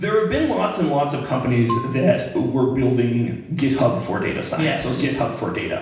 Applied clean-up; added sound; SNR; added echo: none; Marimba, xylophone; 13 dB; reverberation time 0.9 s.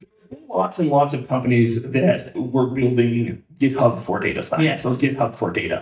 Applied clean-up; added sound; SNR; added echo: neural mask model DeepFilterNet 3.